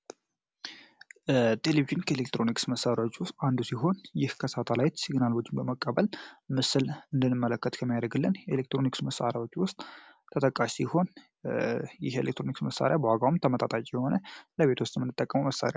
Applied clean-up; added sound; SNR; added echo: none; none; none; none.